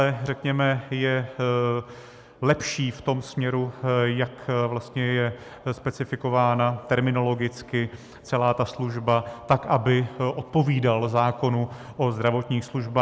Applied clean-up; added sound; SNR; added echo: none; none; none; none.